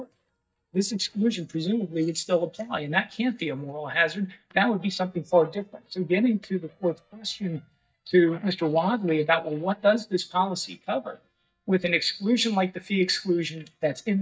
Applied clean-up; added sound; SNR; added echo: neural mask model DeepFilterNet 3.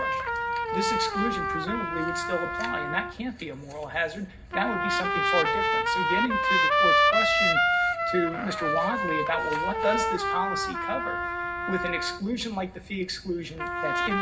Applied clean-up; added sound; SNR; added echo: none; Trumpet; -4 dB; reverberation time 0.4 s.